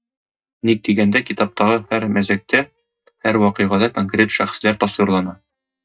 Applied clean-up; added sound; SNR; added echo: neural mask model DeepFilterNet 3.